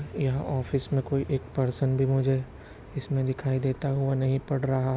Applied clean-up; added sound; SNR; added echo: none; none; none; none.